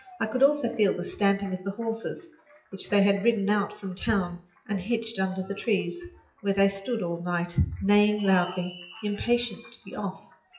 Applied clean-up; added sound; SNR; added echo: classical method WPE with log-MMSE.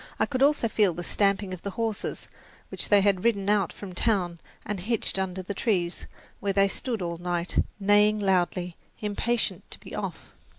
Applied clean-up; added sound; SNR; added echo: none; none; none; none.